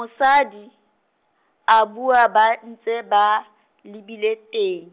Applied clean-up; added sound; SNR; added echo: none; none; none; none.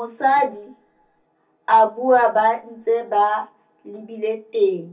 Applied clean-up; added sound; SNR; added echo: none; none; none; reverberation time 0.3 s.